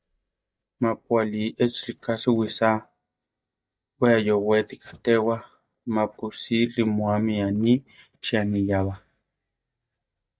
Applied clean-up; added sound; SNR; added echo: neural mask model DeepFilterNet 3.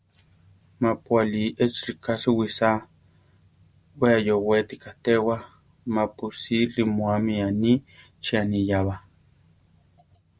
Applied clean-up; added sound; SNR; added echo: none; none; none; none.